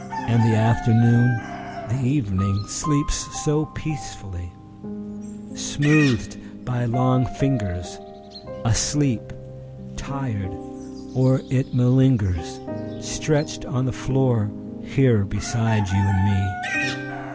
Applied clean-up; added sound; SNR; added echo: none; Livestock, farm animals, working animals + Chicken, rooster; 14 dB; none.